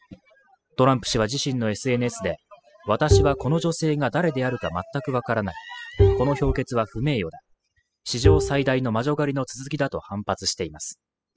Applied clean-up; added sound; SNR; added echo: classical method spectral subtraction.